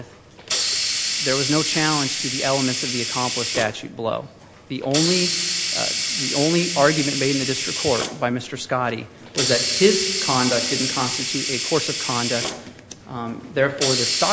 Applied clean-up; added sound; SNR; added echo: none; Hiss; 2 dB; none.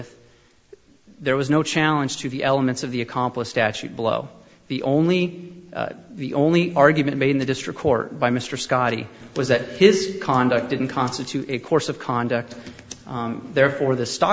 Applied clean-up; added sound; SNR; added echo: none; none; none; none.